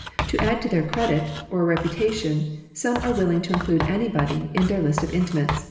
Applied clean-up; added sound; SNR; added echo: none; Writing; 8 dB; reverberation time 1.1 s.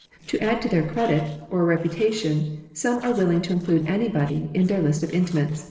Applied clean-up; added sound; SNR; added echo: neural separator model SepFormer DNS4.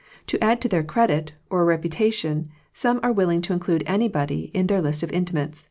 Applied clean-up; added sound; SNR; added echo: none; none; none; none.